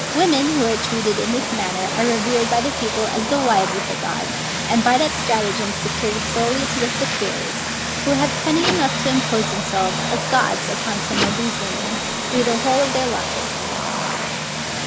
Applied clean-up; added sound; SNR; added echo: none; Printer + Vehicle; 1 dB; none.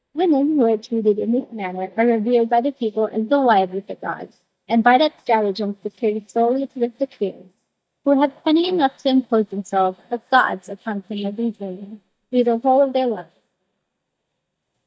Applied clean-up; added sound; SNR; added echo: neural mask model DeepFilterNet 3.